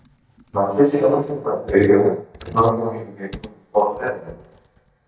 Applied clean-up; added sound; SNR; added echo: neural mask model DeepFilterNet 3.